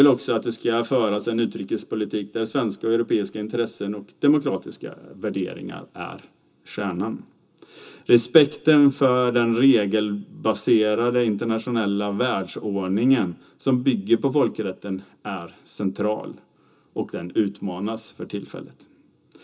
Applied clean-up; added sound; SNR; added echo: none; none; none; reverberation time 0.2 s.